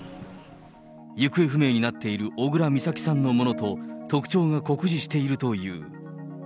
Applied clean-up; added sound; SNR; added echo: none; none; none; none.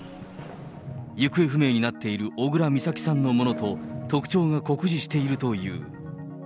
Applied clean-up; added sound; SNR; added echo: none; Fireworks; 15 dB; none.